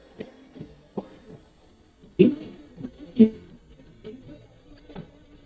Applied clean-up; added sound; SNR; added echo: neural mask model DeepFilterNet 3.